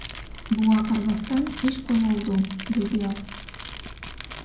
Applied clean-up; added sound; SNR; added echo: none; Crumpling, crinkling; 12 dB; reverberation time 0.6 s.